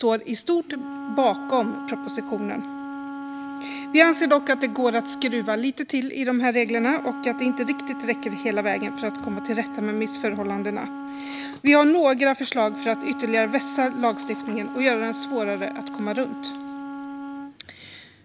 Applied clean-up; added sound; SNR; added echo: none; Wind instrument, woodwind instrument; 10 dB; none.